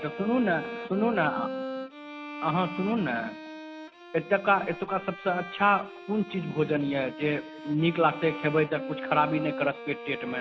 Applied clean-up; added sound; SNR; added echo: none; Bowed string instrument; 10 dB; none.